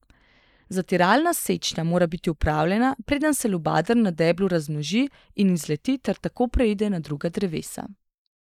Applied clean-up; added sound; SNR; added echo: neural mask model Resemble Enhance denoiser.